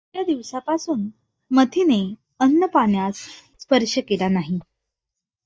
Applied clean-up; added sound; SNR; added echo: neural mask model DeepFilterNet 3.